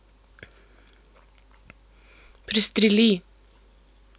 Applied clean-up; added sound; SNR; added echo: none; none; none; none.